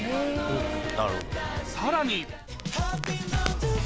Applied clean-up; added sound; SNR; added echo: none; Crackle; 13 dB; none.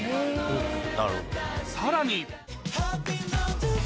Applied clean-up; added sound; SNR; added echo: none; none; none; none.